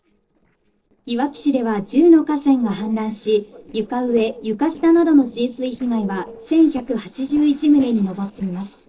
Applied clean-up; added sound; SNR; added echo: neural separator model SepFormer DNS4.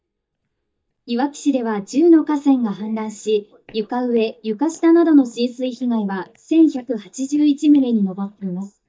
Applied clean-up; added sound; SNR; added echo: neural mask model DeepFilterNet 3.